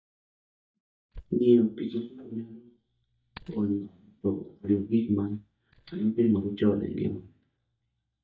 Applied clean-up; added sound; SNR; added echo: neural mask model DeepFilterNet 3.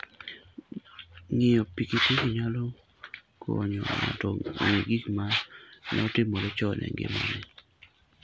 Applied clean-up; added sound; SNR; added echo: none; none; none; none.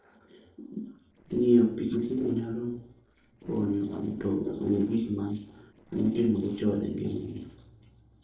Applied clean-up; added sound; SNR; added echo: neural separator model SepFormer DNS4.